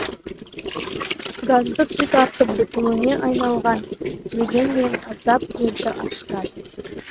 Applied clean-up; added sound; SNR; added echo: neural mask model RNNoise.